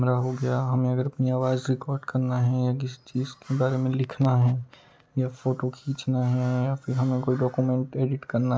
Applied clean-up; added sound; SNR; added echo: none; none; none; none.